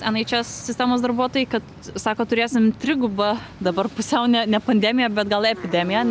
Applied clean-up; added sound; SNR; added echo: none; none; none; none.